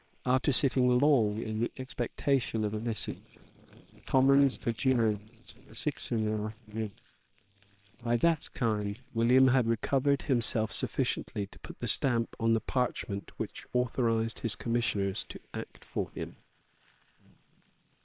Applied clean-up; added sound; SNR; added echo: neural separator model SepFormer WHAM!.